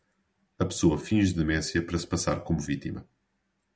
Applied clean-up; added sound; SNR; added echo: none; none; none; none.